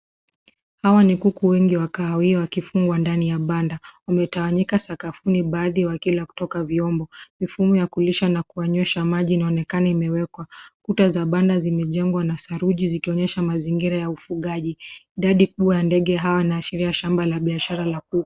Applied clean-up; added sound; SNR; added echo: none; none; none; none.